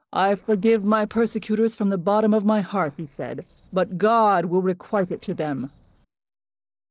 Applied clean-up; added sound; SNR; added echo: neural separator model SepFormer DNS4.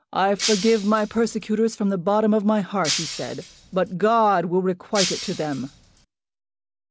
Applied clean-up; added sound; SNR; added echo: none; Shatter; 8 dB; none.